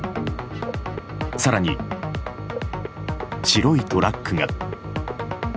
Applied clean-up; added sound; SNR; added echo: none; none; none; none.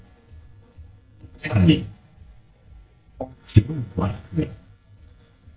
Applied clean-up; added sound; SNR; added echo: neural mask model DeepFilterNet 3.